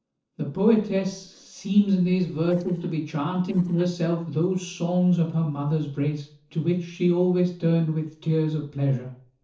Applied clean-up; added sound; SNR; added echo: neural separator model SepFormer DNS4.